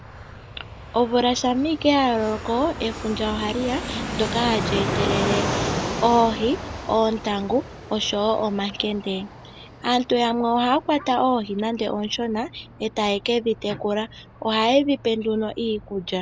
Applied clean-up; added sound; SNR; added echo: none; Fixed-wing aircraft, airplane; 9 dB; none.